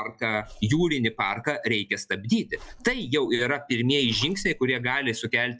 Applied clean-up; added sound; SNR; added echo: classical method log-MMSE.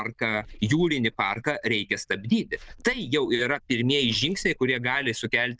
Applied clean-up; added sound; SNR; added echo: neural diffusion model UNIVERSE++.